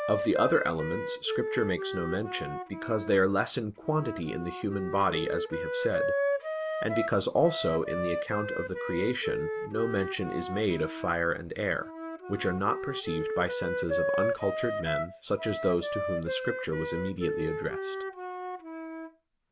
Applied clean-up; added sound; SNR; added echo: none; Wind instrument, woodwind instrument; 3 dB; none.